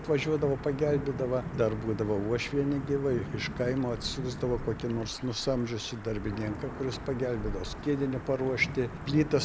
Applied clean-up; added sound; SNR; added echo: none; Thunder / Wind / Rain; 8 dB; none.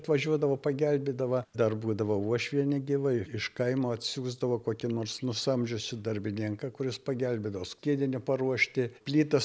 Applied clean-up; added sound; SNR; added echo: none; none; none; none.